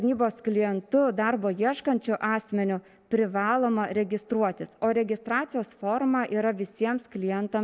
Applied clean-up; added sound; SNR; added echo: none; none; none; none.